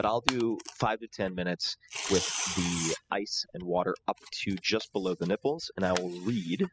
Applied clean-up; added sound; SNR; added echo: classical method spectral subtraction.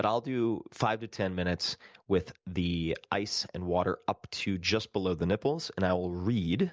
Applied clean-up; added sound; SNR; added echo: none; none; none; none.